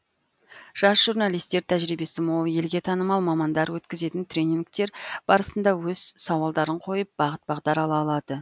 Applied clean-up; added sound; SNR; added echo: none; none; none; none.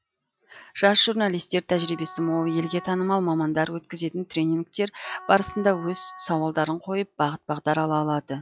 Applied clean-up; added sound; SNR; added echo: classical method log-MMSE.